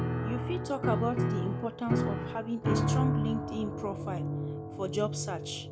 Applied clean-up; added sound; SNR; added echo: none; Piano; -4 dB; none.